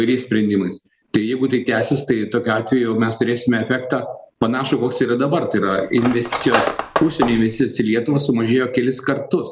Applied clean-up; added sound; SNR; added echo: none; Cutlery, silverware; 5 dB; none.